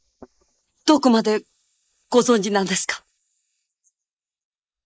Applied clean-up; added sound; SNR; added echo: neural mask model Resemble Enhance denoiser.